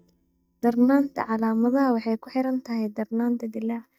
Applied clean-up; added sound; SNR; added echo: neural mask model DeepFilterNet 3.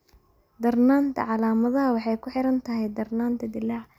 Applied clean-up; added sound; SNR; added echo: none; none; none; none.